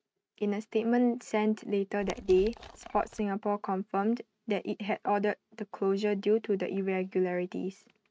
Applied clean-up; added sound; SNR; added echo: neural mask model RNNoise.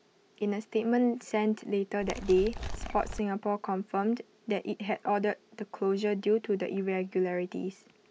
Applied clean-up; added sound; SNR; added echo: none; Animal; 7 dB; none.